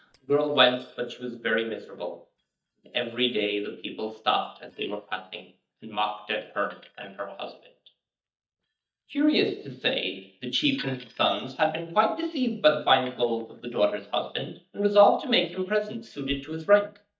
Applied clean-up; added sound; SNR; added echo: neural mask model DeepFilterNet 3.